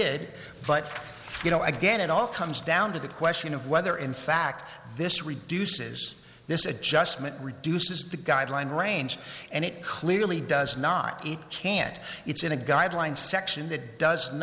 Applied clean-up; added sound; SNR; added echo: none; none; none; none.